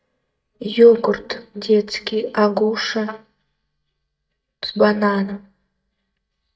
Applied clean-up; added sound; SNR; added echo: neural mask model DeepFilterNet 3.